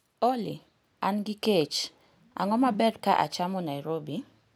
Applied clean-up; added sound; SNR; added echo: none; Whoosh, swoosh, swish; 16 dB; none.